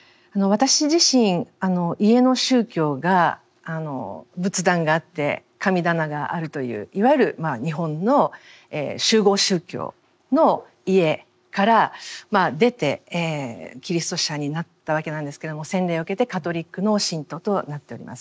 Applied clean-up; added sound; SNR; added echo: none; none; none; none.